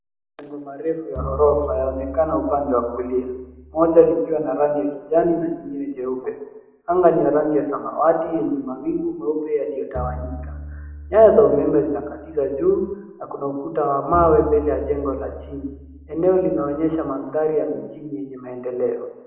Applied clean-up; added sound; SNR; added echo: none; Bowed string instrument; 13 dB; reverberation time 0.9 s.